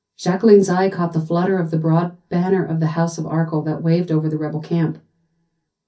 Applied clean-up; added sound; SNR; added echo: none; none; none; reverberation time 0.3 s.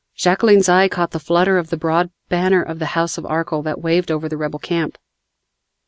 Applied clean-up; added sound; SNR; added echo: none; none; none; none.